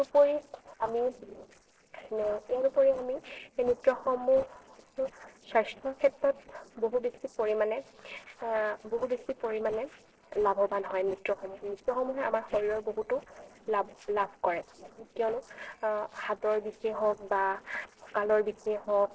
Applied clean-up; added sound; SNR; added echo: neural separator model SepFormer DNS4.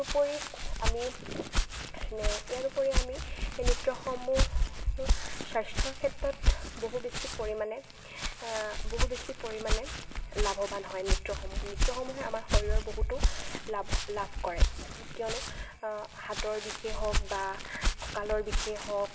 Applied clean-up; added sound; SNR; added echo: none; Walk, footsteps; -4 dB; reverberation time 1.3 s.